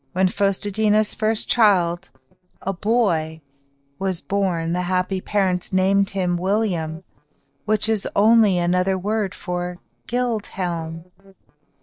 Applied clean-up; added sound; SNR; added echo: neural separator model SepFormer DNS4.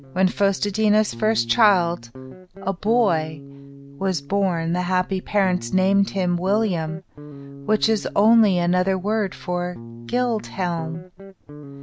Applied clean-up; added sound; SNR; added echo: none; Guitar; 16 dB; none.